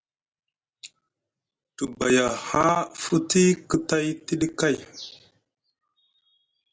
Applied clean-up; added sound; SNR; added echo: none; none; none; none.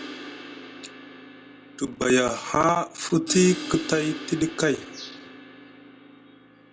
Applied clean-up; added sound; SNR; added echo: none; Crash cymbal; 13 dB; none.